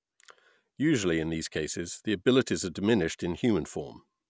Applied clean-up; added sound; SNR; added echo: none; none; none; none.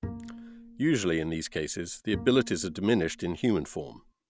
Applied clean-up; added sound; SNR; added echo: none; Bowed string instrument; 15 dB; none.